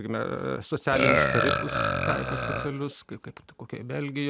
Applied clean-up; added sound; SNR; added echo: none; Burping, eructation; -2 dB; none.